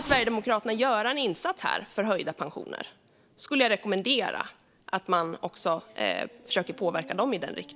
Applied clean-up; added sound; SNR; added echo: none; Race car, auto racing / Accelerating, revving, vroom; 19 dB; none.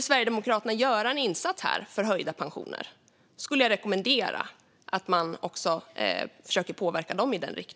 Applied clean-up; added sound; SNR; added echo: none; none; none; none.